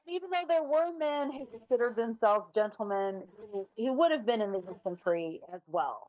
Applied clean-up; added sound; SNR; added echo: neural mask model DeepFilterNet 3.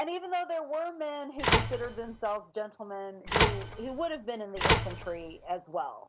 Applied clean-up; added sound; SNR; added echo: none; Telephone; -5 dB; none.